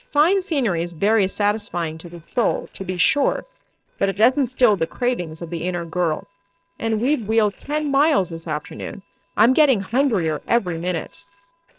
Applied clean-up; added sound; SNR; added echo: neural separator model SepFormer DNS4.